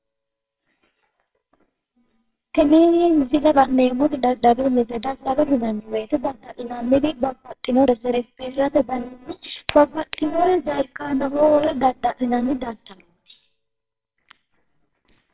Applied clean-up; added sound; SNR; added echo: neural separator model SepFormer WHAMR!.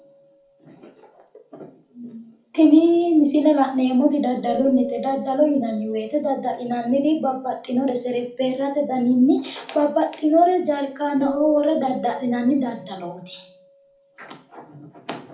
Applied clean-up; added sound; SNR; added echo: none; Keyboard (musical); 16 dB; reverberation time 0.3 s.